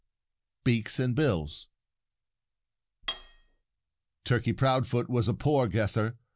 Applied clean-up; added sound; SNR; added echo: none; Cutlery, silverware; 6 dB; none.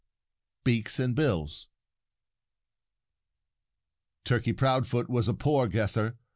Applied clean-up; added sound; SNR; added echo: none; none; none; none.